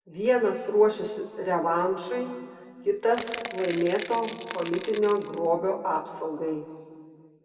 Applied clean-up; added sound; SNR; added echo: none; Crackle / Crushing; 12 dB; reverberation time 1.9 s.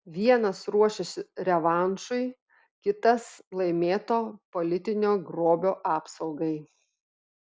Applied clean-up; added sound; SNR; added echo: none; none; none; none.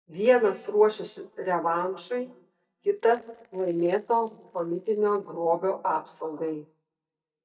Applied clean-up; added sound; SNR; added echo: neural mask model DeepFilterNet 3.